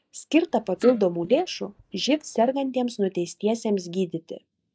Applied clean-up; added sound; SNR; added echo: neural mask model DeepFilterNet 3.